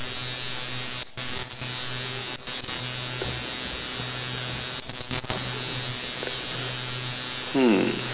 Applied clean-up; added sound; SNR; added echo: none; Fart + Thunder / Rain; 17 dB; none.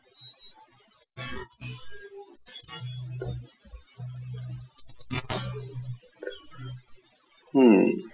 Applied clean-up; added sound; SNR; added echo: classical method Wiener filter.